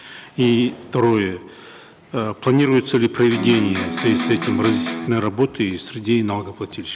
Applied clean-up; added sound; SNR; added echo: none; Electric guitar; 3 dB; none.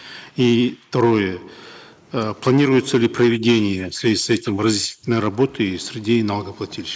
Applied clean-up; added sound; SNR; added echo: neural mask model Resemble Enhance denoiser.